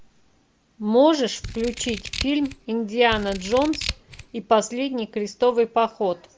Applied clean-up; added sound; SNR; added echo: none; Scissors; 11 dB; none.